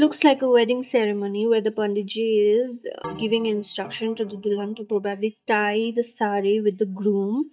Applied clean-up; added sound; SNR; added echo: neural mask model DeepFilterNet 3.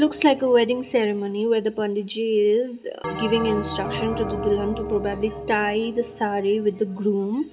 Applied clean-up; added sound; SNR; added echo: none; Bell; 11 dB; reverberation time 0.2 s.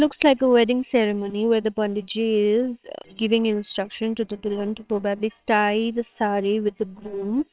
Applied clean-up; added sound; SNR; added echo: neural separator model SepFormer WHAMR!.